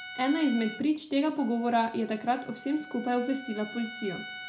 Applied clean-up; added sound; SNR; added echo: none; Trumpet; 14 dB; reverberation time 0.3 s.